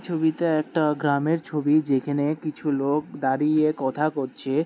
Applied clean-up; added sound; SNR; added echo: none; none; none; none.